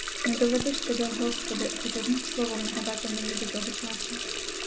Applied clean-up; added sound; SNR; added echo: none; Water tap, faucet; 2 dB; none.